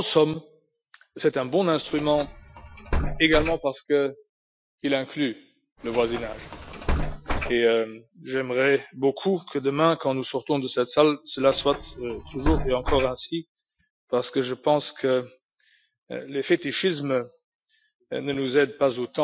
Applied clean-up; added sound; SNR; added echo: classical method Wiener filter.